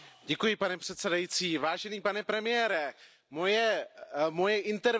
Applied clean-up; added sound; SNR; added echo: none; none; none; none.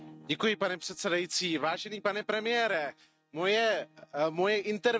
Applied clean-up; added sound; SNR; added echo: neural mask model RNNoise.